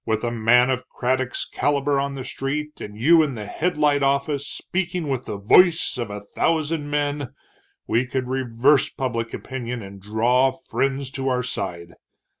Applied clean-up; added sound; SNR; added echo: none; none; none; none.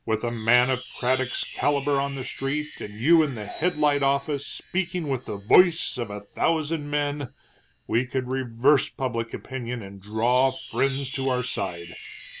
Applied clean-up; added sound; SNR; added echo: none; Wind chime; 1 dB; none.